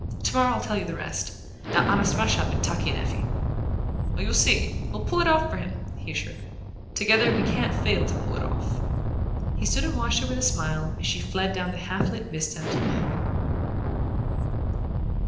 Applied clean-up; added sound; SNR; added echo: none; Explosion; -2 dB; reverberation time 0.8 s.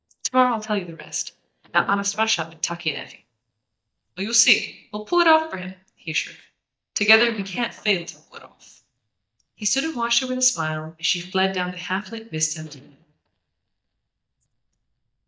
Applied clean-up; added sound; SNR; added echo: neural mask model DeepFilterNet 3.